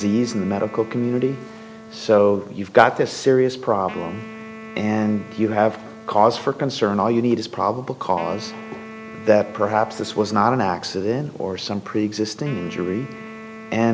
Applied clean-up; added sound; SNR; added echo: none; Wind instrument, woodwind instrument; 18 dB; none.